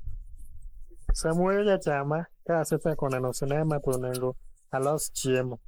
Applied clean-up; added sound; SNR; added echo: neural mask model Resemble Enhance denoiser.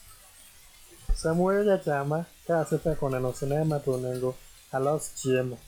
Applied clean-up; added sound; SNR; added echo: classical method log-MMSE.